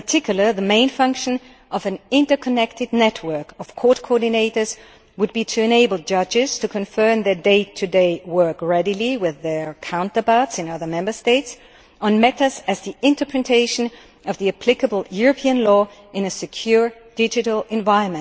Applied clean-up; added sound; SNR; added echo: none; none; none; none.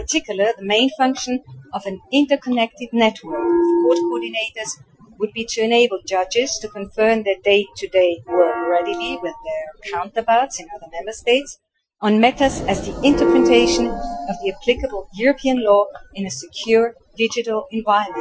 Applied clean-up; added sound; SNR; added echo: classical method Wiener filter.